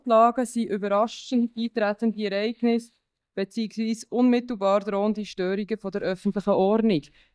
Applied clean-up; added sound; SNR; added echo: neural mask model DeepFilterNet 3.